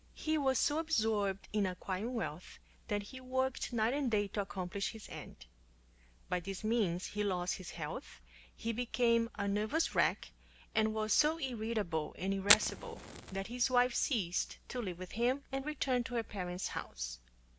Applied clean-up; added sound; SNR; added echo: none; Fire; 11 dB; none.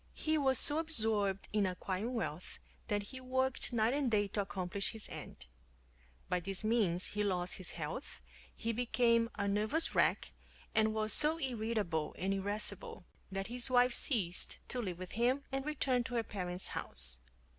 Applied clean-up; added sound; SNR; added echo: none; none; none; none.